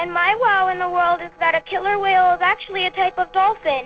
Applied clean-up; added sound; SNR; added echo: neural separator model SepFormer DNS4.